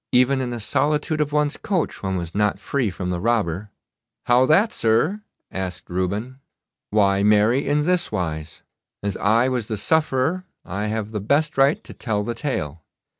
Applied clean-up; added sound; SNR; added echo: none; none; none; none.